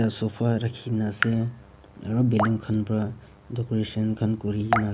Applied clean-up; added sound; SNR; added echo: none; Raindrop / Drip; 9 dB; none.